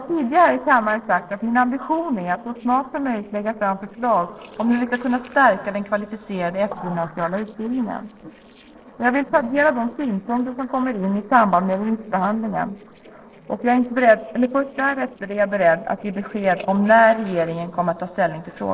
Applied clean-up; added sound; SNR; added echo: neural separator model SepFormer DNS4.